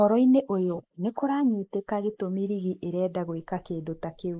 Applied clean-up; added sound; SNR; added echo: neural mask model Resemble Enhance denoiser.